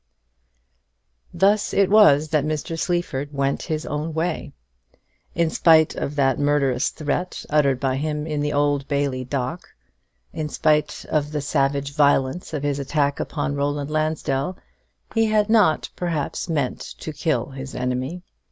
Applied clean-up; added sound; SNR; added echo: none; none; none; none.